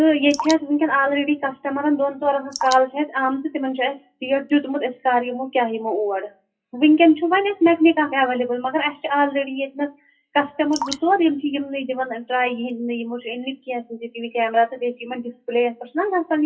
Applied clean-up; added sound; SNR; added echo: classical method WPE with log-MMSE.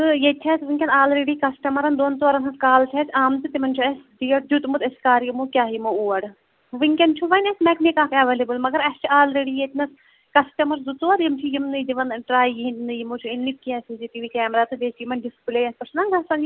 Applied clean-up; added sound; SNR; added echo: none; none; none; none.